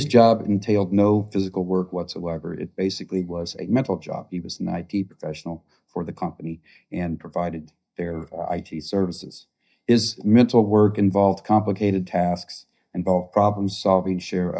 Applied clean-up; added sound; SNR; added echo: neural mask model DeepFilterNet 3.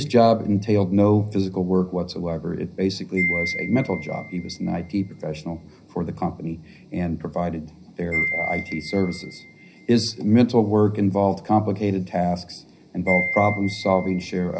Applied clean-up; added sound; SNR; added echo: none; Wind chime; 11 dB; reverberation time 0.4 s.